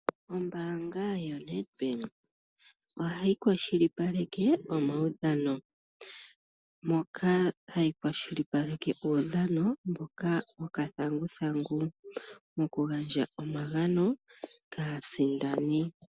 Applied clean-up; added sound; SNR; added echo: none; none; none; none.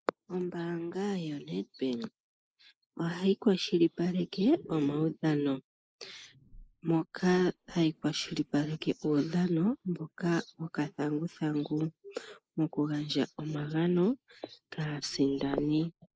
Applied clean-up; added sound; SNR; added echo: neural mask model Resemble Enhance denoiser.